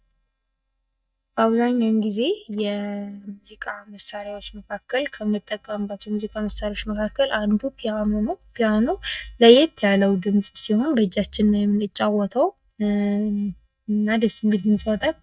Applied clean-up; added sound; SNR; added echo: neural mask model DeepFilterNet 3.